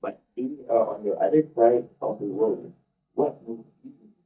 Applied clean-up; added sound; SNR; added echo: neural mask model DeepFilterNet 3.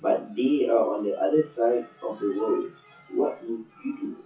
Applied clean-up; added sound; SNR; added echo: classical method WPE with log-MMSE.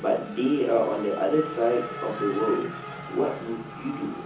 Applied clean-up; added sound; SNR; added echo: none; Race car, auto racing / Accelerating, revving, vroom; 10 dB; reverberation time 0.6 s.